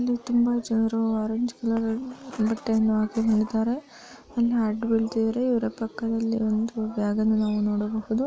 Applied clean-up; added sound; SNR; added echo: none; none; none; none.